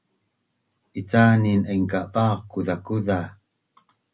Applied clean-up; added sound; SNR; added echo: none; none; none; none.